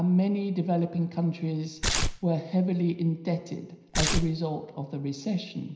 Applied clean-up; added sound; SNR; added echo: none; Tearing; -1 dB; reverberation time 0.9 s.